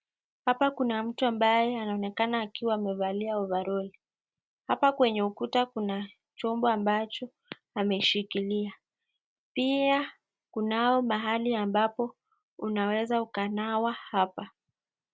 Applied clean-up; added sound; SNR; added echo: none; none; none; none.